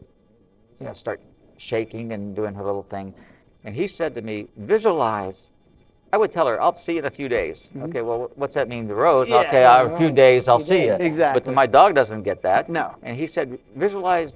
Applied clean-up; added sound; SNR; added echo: neural separator model SepFormer DNS4.